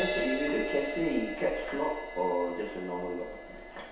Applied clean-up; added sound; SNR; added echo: none; Crash cymbal; 5 dB; reverberation time 0.7 s.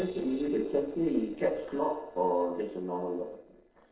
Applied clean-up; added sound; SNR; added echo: neural separator model SepFormer DNS4.